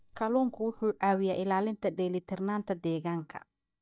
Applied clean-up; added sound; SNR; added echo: neural mask model DeepFilterNet 3.